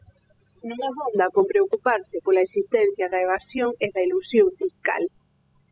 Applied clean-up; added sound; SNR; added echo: classical method spectral subtraction.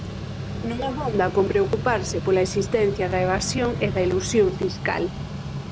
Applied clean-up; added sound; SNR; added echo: none; Mechanical fan; 7 dB; none.